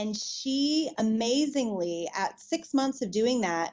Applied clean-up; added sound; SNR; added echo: none; none; none; none.